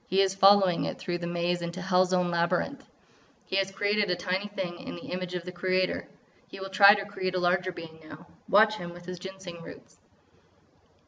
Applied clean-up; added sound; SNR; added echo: none; none; none; none.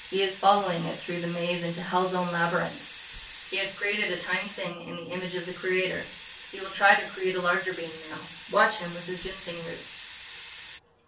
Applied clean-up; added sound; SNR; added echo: none; Hiss; 9 dB; reverberation time 0.2 s.